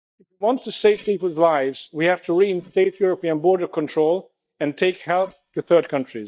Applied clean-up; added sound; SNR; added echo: neural mask model DeepFilterNet 3.